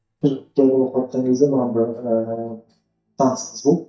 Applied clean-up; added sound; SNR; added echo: neural mask model DeepFilterNet 3.